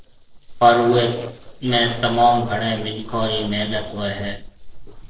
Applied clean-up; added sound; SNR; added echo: neural separator model SepFormer DNS4.